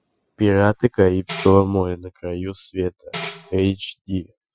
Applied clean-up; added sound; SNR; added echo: classical method Wiener filter.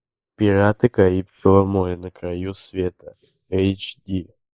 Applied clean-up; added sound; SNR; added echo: neural mask model Resemble Enhance denoiser.